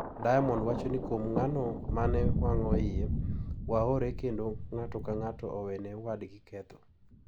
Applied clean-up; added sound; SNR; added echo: none; Thunder; 1 dB; none.